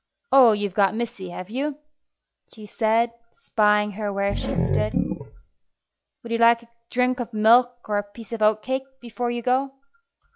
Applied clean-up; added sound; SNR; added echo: classical method log-MMSE.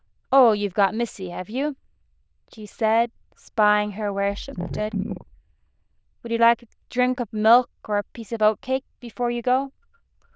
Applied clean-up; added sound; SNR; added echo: neural diffusion model UNIVERSE++.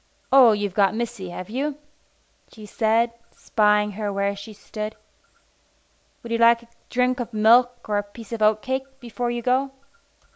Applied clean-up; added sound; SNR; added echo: none; none; none; none.